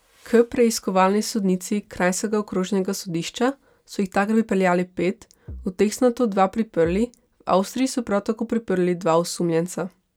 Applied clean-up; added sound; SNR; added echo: none; Bass drum; 17 dB; none.